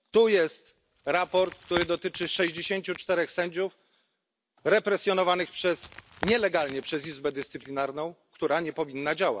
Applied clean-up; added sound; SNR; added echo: none; Wood; 14 dB; none.